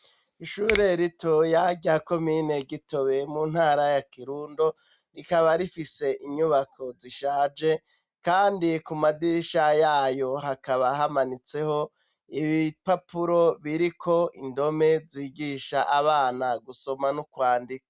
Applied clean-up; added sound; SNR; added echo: none; Finger snapping; 11 dB; none.